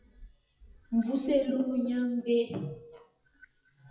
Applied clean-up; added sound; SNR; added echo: classical method WPE with log-MMSE.